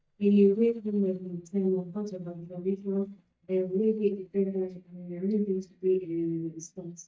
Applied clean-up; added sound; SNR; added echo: neural mask model DeepFilterNet 3.